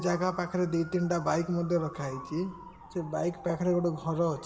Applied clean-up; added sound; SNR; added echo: none; Motor vehicle (road) / Siren; 17 dB; reverberation time 2.9 s.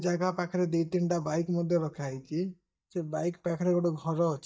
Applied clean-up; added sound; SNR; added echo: neural mask model DeepFilterNet 3.